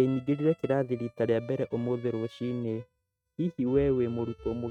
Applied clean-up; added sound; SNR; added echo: neural mask model RNNoise.